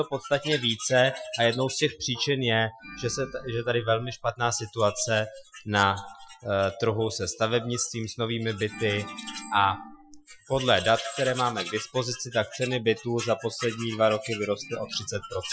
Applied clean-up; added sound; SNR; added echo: classical method Wiener filter.